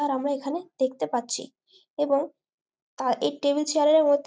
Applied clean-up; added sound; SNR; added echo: none; none; none; none.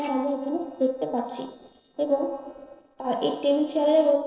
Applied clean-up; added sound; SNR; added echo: neural separator model SepFormer DNS4.